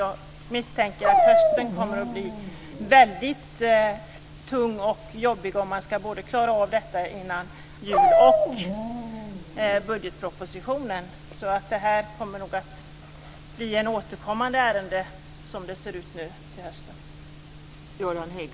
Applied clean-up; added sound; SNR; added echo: none; Dog; -4 dB; none.